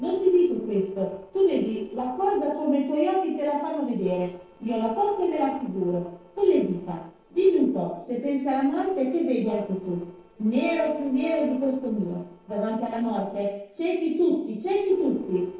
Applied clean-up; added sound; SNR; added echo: neural separator model SepFormer DNS4.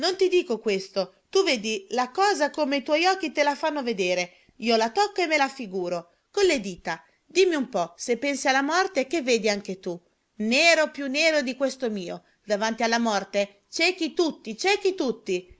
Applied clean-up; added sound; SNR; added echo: none; none; none; none.